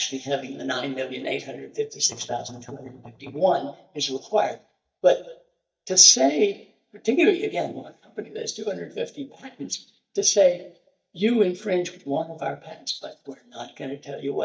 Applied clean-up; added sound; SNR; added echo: neural mask model DeepFilterNet 3.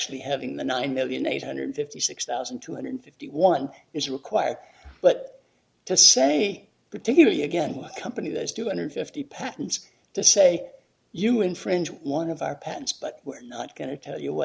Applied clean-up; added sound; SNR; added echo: none; none; none; none.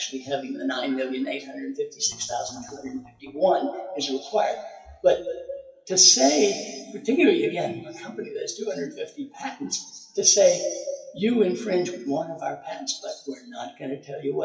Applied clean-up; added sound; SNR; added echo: classical method WPE with log-MMSE.